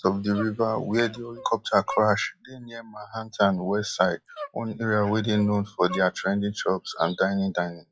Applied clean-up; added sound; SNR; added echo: classical method log-MMSE.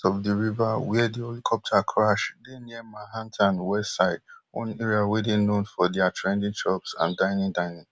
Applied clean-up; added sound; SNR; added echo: none; none; none; none.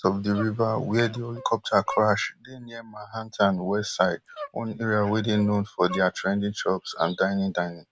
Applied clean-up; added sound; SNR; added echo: none; Dog; 19 dB; none.